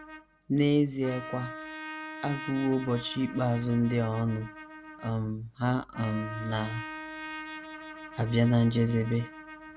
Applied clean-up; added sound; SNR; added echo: none; Trumpet; 13 dB; none.